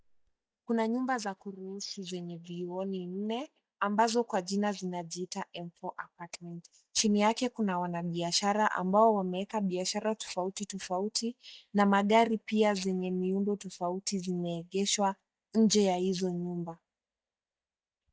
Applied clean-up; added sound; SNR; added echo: neural mask model DeepFilterNet 3.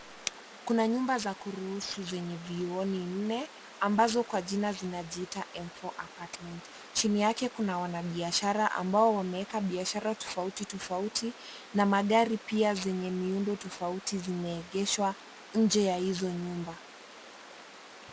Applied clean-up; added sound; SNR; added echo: none; Water; 18 dB; none.